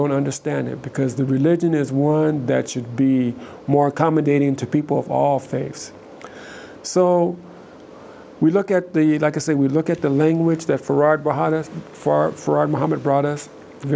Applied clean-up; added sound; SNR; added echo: none; none; none; none.